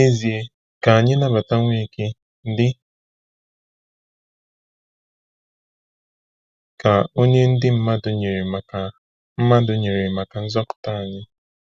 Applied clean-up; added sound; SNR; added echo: none; none; none; none.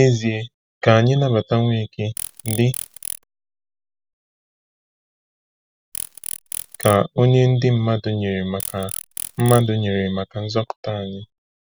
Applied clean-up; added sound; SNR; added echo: none; Insect; 12 dB; none.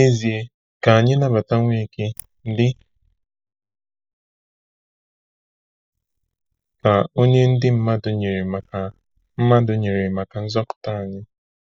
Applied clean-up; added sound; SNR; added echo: neural mask model DeepFilterNet 3.